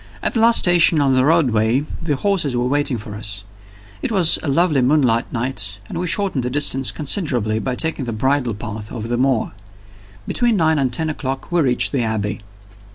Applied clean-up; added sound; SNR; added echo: none; none; none; none.